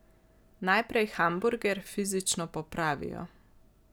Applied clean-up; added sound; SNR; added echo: none; none; none; none.